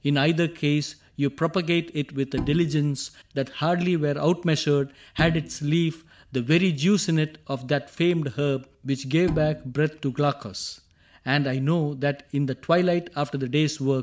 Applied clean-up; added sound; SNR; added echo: none; Bowed string instrument; 13 dB; none.